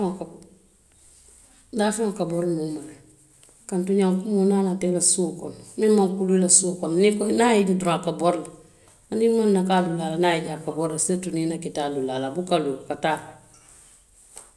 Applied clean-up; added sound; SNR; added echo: none; none; none; none.